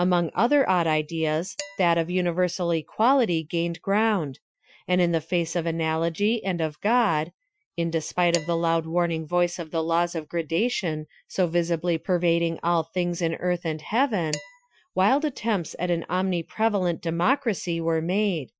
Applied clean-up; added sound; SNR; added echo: classical method Wiener filter.